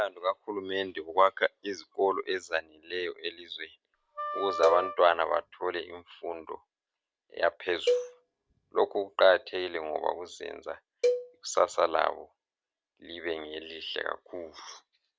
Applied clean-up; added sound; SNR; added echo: none; Cowbell + Wind instrument, woodwind instrument; 3 dB; none.